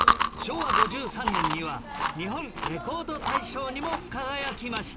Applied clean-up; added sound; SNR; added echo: none; Chewing, mastication; -4 dB; none.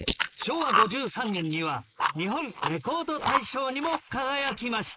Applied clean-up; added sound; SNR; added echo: neural mask model Resemble Enhance denoiser.